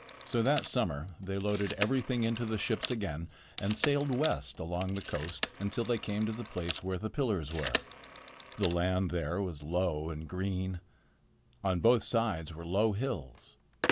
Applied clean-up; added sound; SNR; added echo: none; Telephone; 7 dB; none.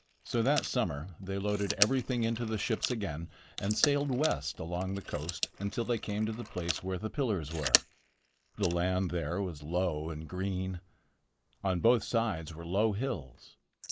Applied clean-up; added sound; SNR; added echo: neural mask model Resemble Enhance denoiser.